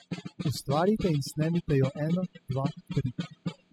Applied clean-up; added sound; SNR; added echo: classical method spectral subtraction.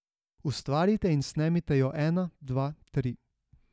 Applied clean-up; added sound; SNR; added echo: none; none; none; none.